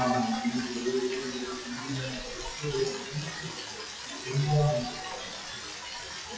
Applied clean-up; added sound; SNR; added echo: classical method WPE with log-MMSE.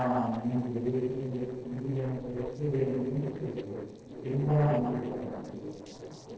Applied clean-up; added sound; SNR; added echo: neural separator model SepFormer DNS4.